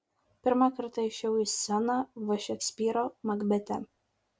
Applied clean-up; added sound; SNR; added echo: none; none; none; none.